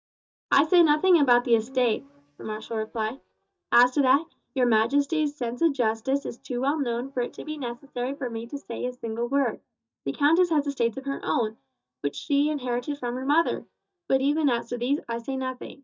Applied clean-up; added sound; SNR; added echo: neural mask model DeepFilterNet 3.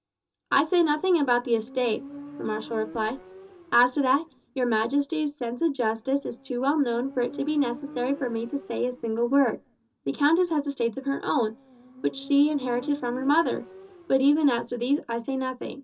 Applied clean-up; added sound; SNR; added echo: none; Motorcycle; 19 dB; reverberation time 0.2 s.